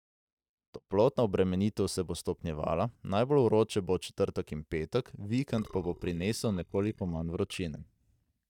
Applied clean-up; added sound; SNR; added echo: neural mask model DeepFilterNet 3.